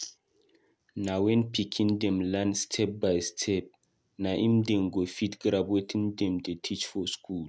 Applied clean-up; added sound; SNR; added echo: none; none; none; none.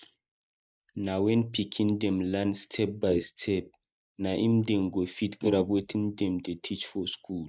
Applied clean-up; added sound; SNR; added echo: neural mask model Resemble Enhance denoiser.